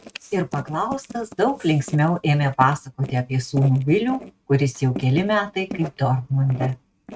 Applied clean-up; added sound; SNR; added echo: neural mask model RNNoise.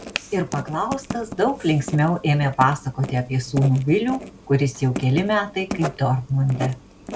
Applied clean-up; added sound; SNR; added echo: none; Writing; 12 dB; none.